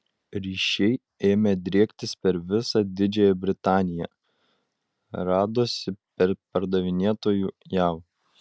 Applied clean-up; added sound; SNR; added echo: none; none; none; none.